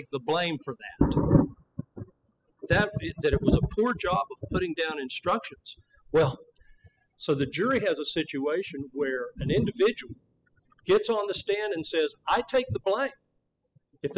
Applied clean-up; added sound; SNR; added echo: classical method spectral subtraction.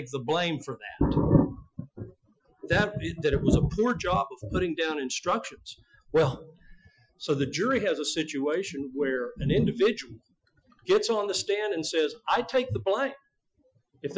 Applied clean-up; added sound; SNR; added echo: classical method Wiener filter.